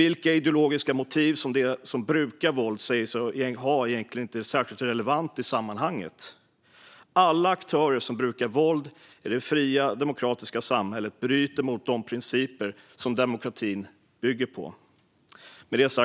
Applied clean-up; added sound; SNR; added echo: none; none; none; none.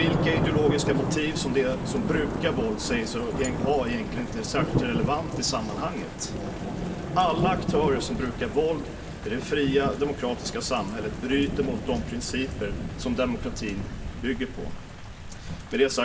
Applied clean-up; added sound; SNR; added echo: none; Thunder / Rain; 2 dB; reverberation time 1.6 s.